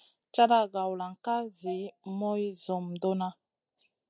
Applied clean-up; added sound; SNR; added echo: neural mask model DeepFilterNet 3.